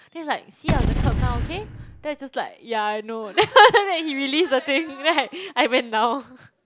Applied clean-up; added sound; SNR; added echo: none; Gunshot, gunfire / Boom; 4 dB; none.